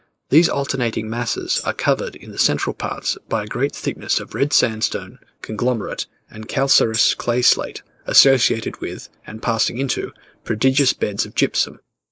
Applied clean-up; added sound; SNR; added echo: neural mask model Resemble Enhance denoiser.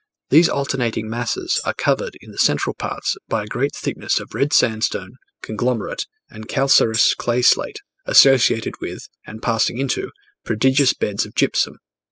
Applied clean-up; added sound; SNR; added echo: classical method spectral subtraction.